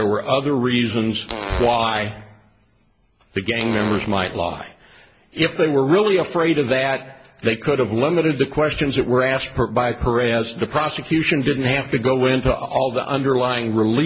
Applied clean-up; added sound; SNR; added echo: none; Fart; 11 dB; none.